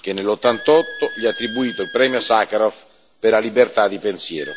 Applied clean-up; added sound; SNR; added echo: none; Squeak; 17 dB; none.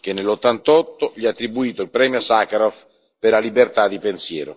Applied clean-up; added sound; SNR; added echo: neural mask model Resemble Enhance denoiser.